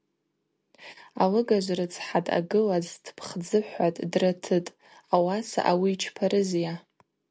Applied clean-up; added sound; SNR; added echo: none; none; none; none.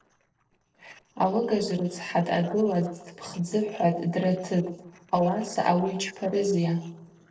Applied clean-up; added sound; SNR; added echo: neural separator model SepFormer DNS4.